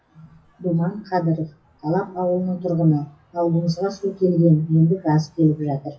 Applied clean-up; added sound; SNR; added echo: classical method WPE with log-MMSE.